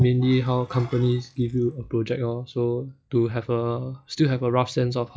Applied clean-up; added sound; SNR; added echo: classical method log-MMSE.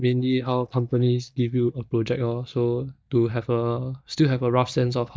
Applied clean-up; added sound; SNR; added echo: neural mask model DeepFilterNet 3.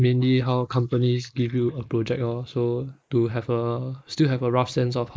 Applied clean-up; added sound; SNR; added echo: neural mask model Resemble Enhance denoiser.